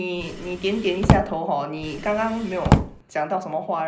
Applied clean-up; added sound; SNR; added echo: none; Drawer open or close; -2 dB; reverberation time 0.5 s.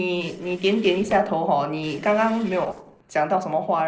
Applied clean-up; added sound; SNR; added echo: neural separator model SepFormer DNS4.